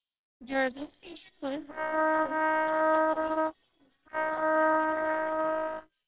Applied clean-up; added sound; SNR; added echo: neural separator model SepFormer WHAMR!.